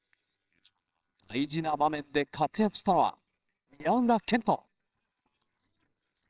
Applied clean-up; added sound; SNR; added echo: neural separator model SepFormer WHAMR!.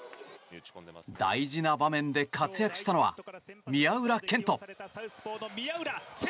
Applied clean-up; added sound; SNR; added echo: none; none; none; none.